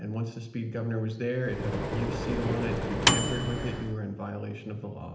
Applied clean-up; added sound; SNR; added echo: none; Microwave oven; -3 dB; reverberation time 0.8 s.